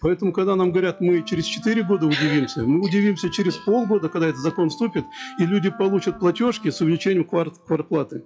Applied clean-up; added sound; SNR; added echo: classical method WPE with log-MMSE.